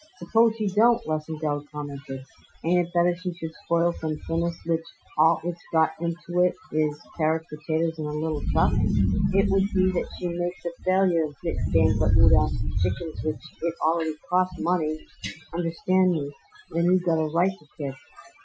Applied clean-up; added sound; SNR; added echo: classical method Wiener filter.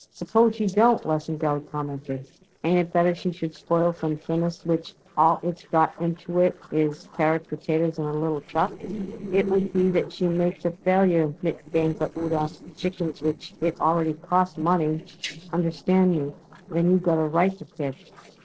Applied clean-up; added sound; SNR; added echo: neural separator model SepFormer DNS4.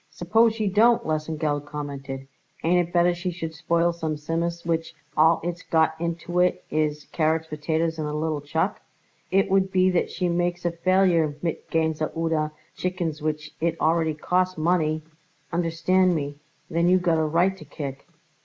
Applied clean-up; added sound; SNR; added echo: none; none; none; none.